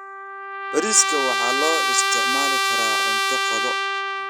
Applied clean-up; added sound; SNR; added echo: none; Trumpet; -4 dB; none.